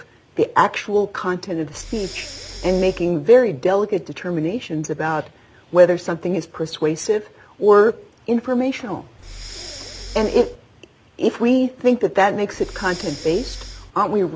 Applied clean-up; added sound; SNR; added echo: none; Breathing; 14 dB; none.